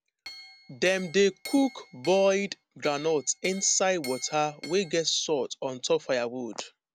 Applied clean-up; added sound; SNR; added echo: none; Chink, clink; 18 dB; none.